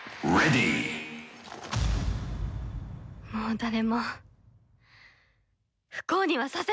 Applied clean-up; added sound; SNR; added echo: none; none; none; none.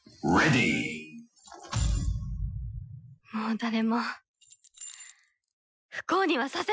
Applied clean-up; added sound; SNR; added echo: classical method Wiener filter.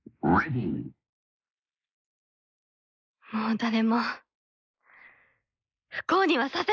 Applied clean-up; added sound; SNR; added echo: neural mask model Resemble Enhance denoiser.